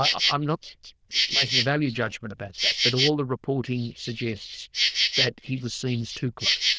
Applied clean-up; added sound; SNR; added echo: neural diffusion model UNIVERSE++.